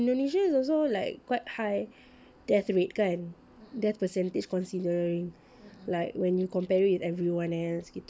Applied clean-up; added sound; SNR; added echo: none; none; none; none.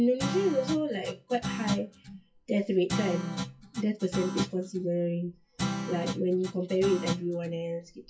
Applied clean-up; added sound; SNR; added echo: classical method WPE with log-MMSE.